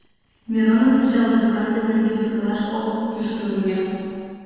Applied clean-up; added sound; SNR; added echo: neural separator model SepFormer DNS4.